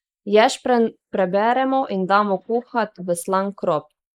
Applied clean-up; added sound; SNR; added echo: neural mask model Resemble Enhance denoiser.